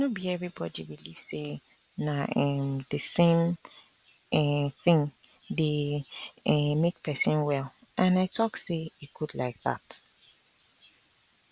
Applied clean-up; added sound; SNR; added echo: none; none; none; none.